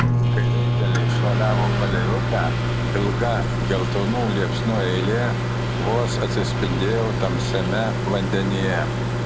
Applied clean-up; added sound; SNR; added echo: none; Microwave oven; -5 dB; none.